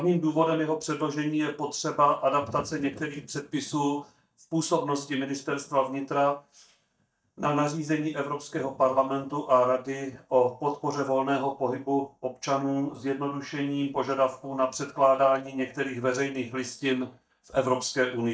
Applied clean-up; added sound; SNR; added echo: neural mask model DeepFilterNet 3.